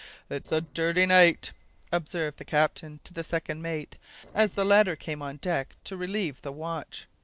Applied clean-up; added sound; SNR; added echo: neural separator model SepFormer DNS4.